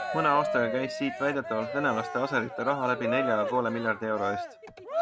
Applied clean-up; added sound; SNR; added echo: none; Cheering; 4 dB; none.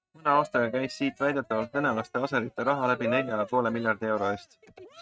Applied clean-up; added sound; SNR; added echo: neural mask model RNNoise.